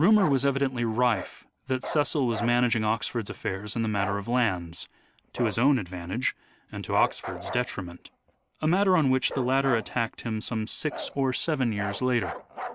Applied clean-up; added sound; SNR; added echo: none; Bark; 13 dB; none.